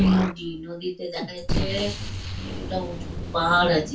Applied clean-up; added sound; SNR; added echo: none; Explosion; 5 dB; reverberation time 0.2 s.